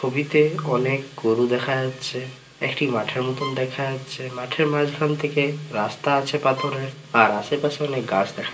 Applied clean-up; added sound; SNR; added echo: none; Bowed string instrument; 16 dB; reverberation time 0.2 s.